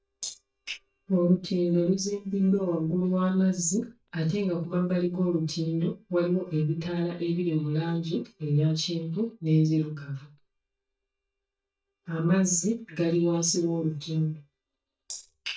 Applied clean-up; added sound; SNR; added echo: neural mask model DeepFilterNet 3.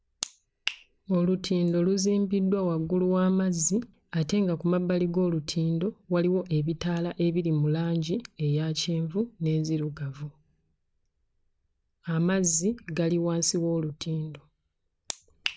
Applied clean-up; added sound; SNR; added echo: none; none; none; none.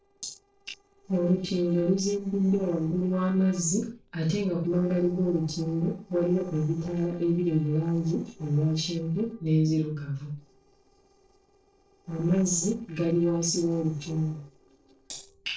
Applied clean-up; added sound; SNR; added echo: neural separator model SepFormer DNS4.